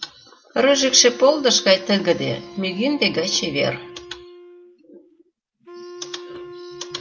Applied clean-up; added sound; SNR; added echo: none; Wind instrument, woodwind instrument; 17 dB; none.